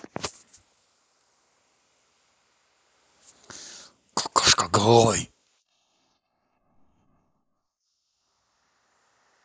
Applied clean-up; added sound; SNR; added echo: neural mask model Resemble Enhance denoiser.